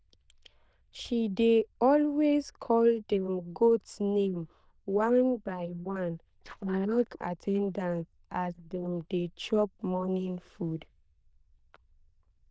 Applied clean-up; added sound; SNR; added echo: neural diffusion model UNIVERSE++.